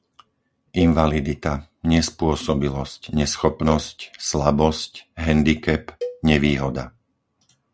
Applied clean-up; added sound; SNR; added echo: none; Cowbell; 16 dB; none.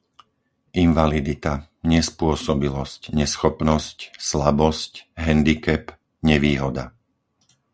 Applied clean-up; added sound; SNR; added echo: none; none; none; none.